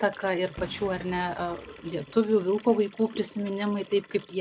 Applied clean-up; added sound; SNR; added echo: none; Liquid + Boom; 18 dB; none.